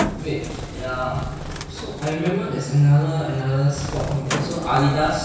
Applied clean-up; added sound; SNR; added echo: none; Bird; 9 dB; reverberation time 1.1 s.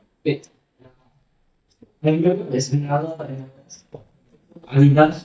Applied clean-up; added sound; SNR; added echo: neural mask model DeepFilterNet 3.